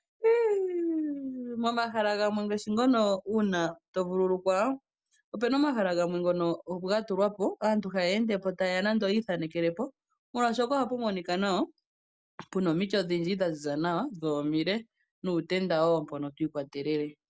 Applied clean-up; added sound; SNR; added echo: none; none; none; none.